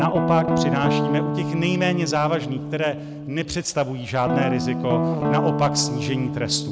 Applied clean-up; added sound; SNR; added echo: none; Guitar; 0 dB; none.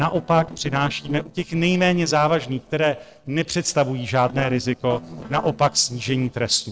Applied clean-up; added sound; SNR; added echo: neural separator model SepFormer DNS4.